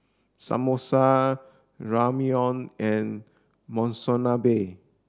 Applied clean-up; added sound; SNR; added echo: none; none; none; none.